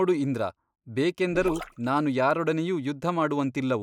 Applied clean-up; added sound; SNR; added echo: neural mask model Resemble Enhance denoiser.